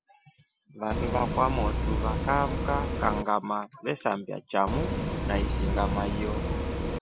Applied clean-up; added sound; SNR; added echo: none; Bus; -2 dB; none.